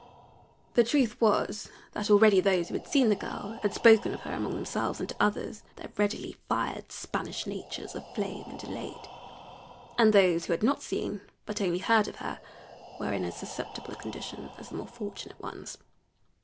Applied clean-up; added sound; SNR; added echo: none; Breathing; 20 dB; none.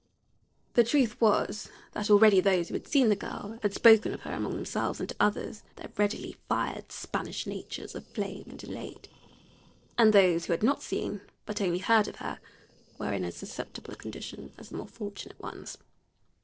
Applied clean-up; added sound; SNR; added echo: neural separator model SepFormer DNS4.